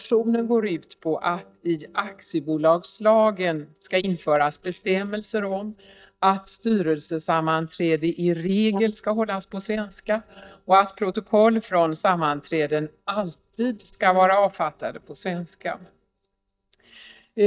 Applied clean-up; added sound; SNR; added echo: neural mask model DeepFilterNet 3.